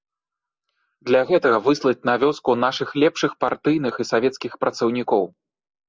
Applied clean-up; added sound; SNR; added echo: none; none; none; none.